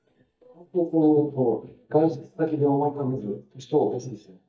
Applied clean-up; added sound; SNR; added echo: neural mask model DeepFilterNet 3.